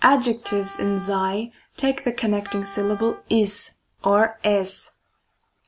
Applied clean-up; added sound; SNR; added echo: none; Wind instrument, woodwind instrument; 17 dB; none.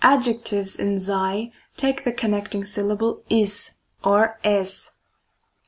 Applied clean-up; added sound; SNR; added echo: none; none; none; none.